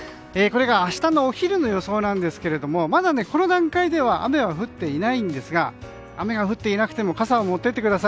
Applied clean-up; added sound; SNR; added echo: none; none; none; none.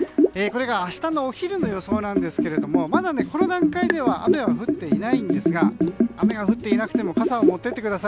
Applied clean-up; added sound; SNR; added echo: none; Liquid; -3 dB; none.